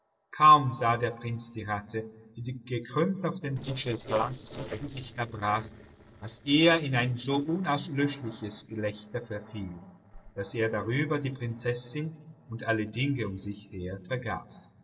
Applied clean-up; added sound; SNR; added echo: neural separator model SepFormer DNS4.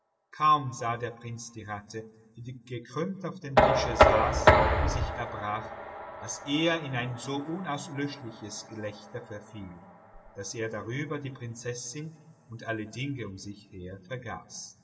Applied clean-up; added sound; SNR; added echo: none; Knock; -3 dB; reverberation time 2.2 s.